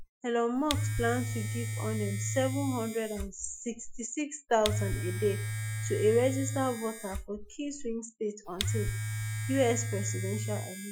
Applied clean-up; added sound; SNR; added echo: classical method Wiener filter.